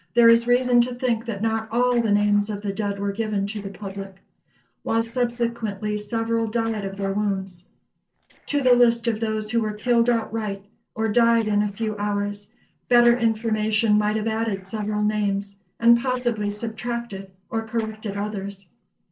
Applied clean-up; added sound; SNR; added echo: neural separator model SepFormer DNS4.